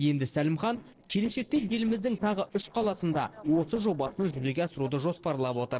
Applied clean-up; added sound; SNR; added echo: neural separator model SepFormer DNS4.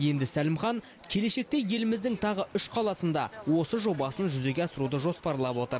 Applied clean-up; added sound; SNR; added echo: none; none; none; none.